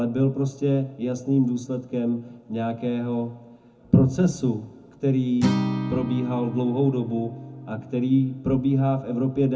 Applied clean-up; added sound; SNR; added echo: none; Acoustic guitar; 10 dB; reverberation time 0.3 s.